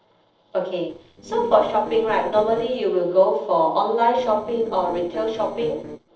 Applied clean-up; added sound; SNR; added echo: neural separator model SepFormer DNS4.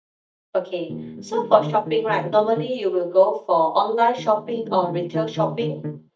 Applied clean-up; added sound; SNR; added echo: neural mask model DeepFilterNet 3.